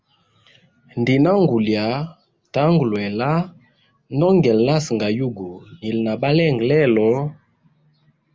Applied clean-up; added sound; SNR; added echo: none; none; none; none.